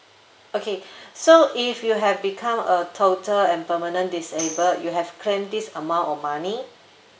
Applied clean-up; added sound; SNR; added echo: none; Tambourine; 15 dB; reverberation time 2.5 s.